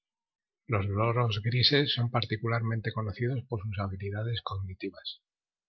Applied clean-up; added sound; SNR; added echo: none; none; none; none.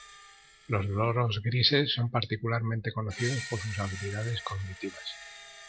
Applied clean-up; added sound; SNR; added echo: none; Screech; 15 dB; none.